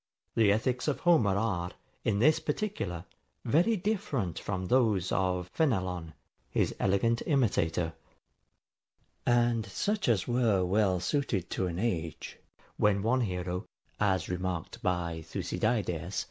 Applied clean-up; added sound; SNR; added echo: none; none; none; none.